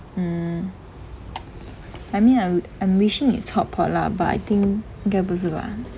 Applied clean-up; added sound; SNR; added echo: none; none; none; none.